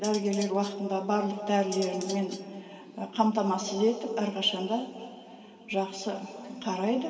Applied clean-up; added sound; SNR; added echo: none; Cutlery, silverware; 15 dB; reverberation time 2.7 s.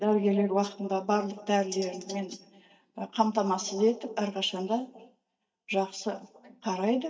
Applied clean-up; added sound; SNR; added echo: neural mask model DeepFilterNet 3.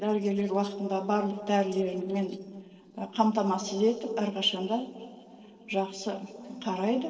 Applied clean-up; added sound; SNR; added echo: neural separator model SepFormer DNS4.